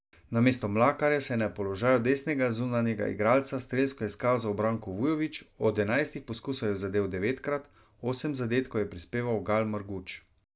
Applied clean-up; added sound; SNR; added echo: none; none; none; none.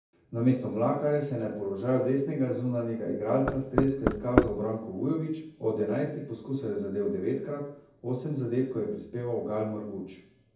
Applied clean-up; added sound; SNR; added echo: none; Knock; -2 dB; reverberation time 0.7 s.